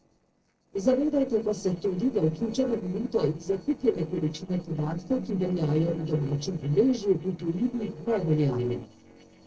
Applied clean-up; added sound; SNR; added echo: neural separator model SepFormer DNS4.